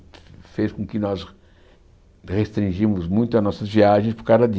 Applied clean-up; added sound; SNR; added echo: none; none; none; none.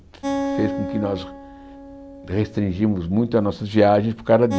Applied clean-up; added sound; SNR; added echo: none; Acoustic guitar; 10 dB; none.